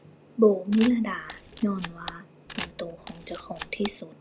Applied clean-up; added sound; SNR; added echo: none; Camera; 11 dB; none.